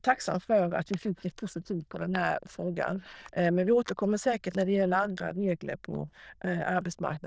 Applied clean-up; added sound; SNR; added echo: neural diffusion model UNIVERSE++.